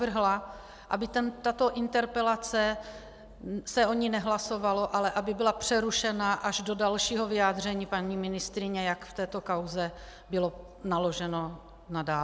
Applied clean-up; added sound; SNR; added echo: none; none; none; none.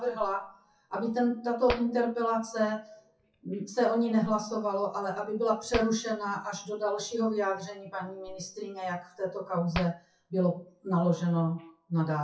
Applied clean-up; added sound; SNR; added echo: classical method WPE with log-MMSE.